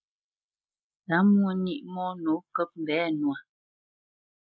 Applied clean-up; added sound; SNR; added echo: neural mask model Resemble Enhance denoiser.